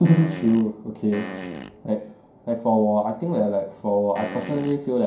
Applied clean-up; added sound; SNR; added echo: none; Fart; 12 dB; reverberation time 0.5 s.